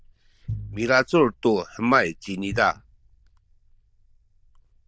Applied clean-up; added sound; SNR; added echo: neural diffusion model UNIVERSE++.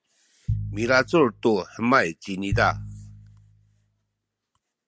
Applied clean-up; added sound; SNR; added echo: none; Piano; 9 dB; none.